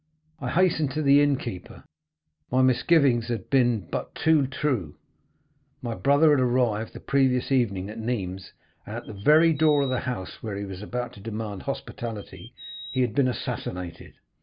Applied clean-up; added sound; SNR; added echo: none; Bird vocalization, bird call, bird song; 17 dB; none.